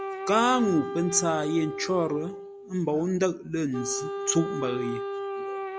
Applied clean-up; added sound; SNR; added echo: none; Wind instrument, woodwind instrument; 7 dB; none.